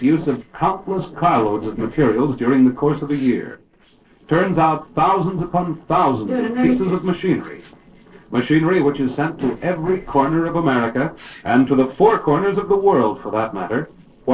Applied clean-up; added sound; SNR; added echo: neural separator model SepFormer DNS4.